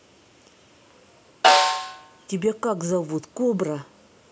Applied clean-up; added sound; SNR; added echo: none; Snare drum; -4 dB; none.